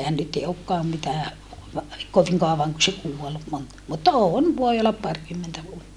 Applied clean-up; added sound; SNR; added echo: none; none; none; none.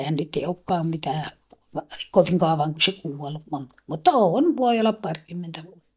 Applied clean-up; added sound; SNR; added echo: neural mask model DeepFilterNet 3.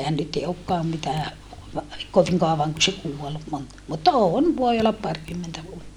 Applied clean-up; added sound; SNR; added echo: none; Raindrop / Drip; 19 dB; none.